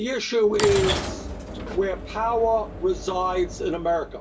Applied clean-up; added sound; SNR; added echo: none; Sliding door / Train; 8 dB; reverberation time 0.2 s.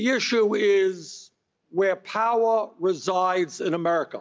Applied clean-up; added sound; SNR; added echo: none; none; none; none.